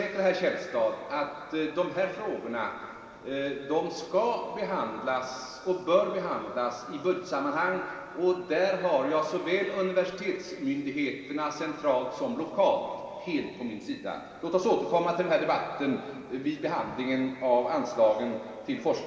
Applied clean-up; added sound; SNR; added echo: none; none; none; reverberation time 2.1 s.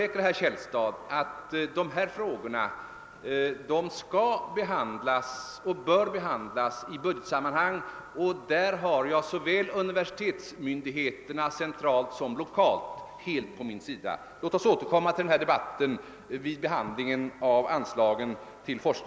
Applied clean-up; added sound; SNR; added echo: none; none; none; none.